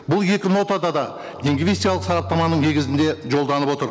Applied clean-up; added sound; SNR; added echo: none; Bowed string instrument; 12 dB; none.